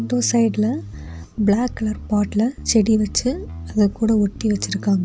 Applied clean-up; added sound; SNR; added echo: none; Bass guitar; 13 dB; none.